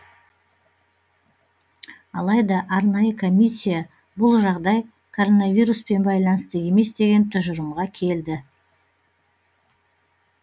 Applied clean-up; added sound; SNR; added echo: none; none; none; none.